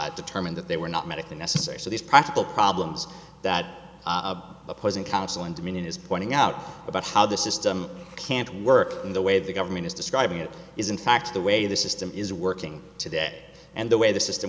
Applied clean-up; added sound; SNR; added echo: none; none; none; none.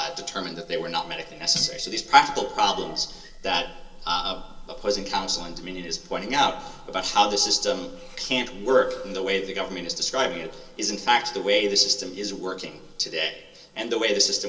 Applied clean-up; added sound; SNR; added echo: neural separator model SepFormer DNS4.